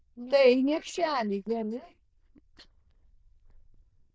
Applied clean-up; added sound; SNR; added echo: neural diffusion model UNIVERSE++.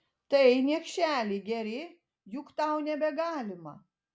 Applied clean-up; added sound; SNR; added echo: none; none; none; none.